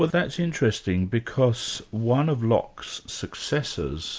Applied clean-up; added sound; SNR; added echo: none; none; none; none.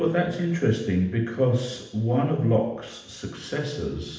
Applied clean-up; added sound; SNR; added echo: none; none; none; reverberation time 0.8 s.